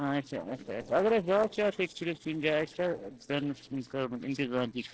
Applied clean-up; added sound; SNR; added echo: neural separator model SepFormer DNS4.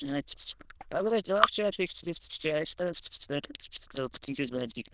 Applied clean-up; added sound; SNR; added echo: neural diffusion model UNIVERSE++.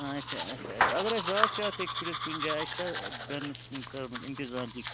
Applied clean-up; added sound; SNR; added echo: none; Domestic sounds, home sounds; -3 dB; none.